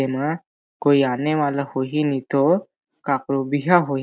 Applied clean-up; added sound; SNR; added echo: none; none; none; none.